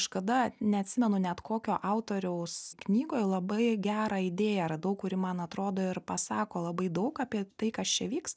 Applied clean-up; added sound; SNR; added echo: none; none; none; none.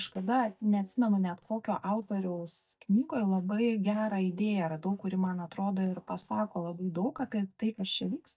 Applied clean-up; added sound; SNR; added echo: neural mask model DeepFilterNet 3.